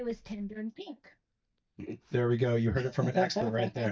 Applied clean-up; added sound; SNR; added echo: neural mask model DeepFilterNet 3.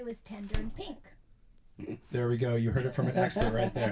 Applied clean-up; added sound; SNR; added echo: none; Door; 9 dB; reverberation time 0.2 s.